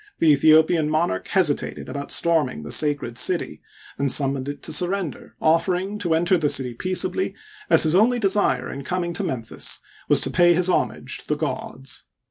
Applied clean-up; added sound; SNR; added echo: none; none; none; none.